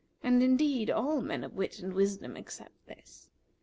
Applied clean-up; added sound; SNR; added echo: none; none; none; none.